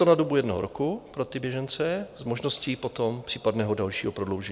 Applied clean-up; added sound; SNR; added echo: none; none; none; none.